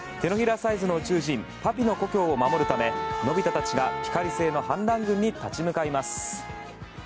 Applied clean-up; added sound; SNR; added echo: none; Wind instrument, woodwind instrument; 5 dB; none.